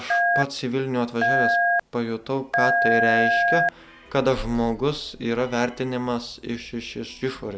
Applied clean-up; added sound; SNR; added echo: none; Telephone; -4 dB; none.